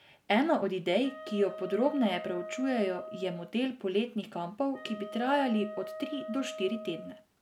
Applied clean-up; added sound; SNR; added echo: none; Wind instrument, woodwind instrument; 12 dB; none.